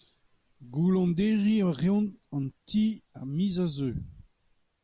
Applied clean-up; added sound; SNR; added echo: none; none; none; none.